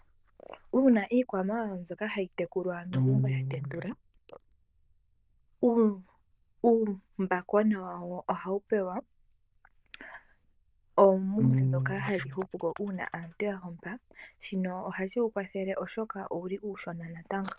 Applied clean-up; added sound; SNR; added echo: neural diffusion model UNIVERSE++.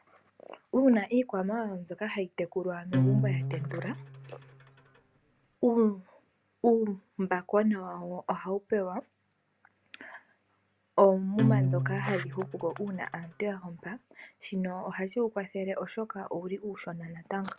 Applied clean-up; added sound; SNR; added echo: none; Acoustic guitar; 0 dB; none.